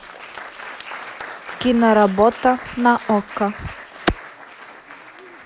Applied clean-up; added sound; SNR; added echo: none; Applause; 15 dB; none.